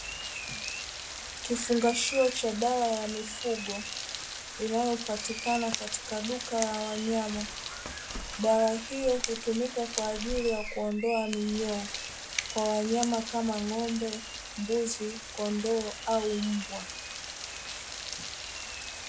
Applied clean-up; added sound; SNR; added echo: none; Rain; 8 dB; none.